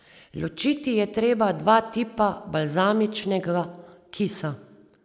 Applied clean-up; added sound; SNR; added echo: none; none; none; none.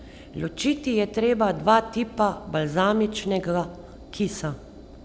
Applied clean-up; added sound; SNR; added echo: none; Engine; 19 dB; none.